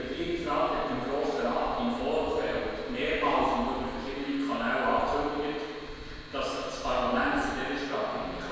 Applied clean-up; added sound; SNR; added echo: none; Traffic noise, roadway noise; 14 dB; reverberation time 1.9 s.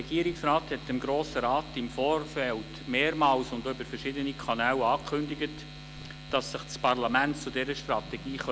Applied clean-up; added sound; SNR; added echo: none; none; none; none.